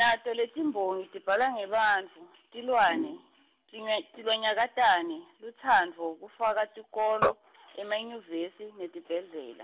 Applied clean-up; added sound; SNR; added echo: none; none; none; none.